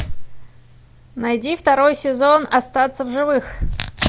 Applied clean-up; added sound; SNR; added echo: none; Tearing; 13 dB; none.